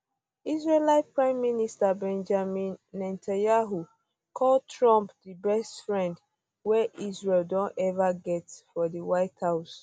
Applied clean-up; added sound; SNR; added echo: none; none; none; none.